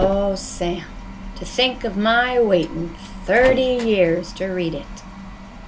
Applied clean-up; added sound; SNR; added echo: none; Slam; 11 dB; none.